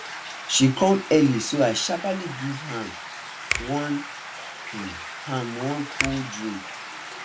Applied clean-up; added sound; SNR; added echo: none; Stream + Finger snapping; 8 dB; none.